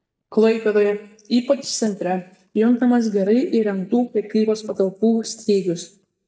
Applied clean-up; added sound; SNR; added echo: neural mask model DeepFilterNet 3.